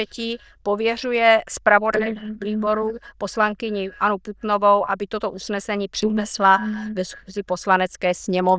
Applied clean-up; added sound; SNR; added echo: neural diffusion model UNIVERSE++.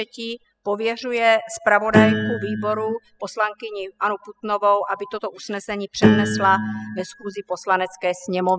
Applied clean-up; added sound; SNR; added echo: classical method spectral subtraction.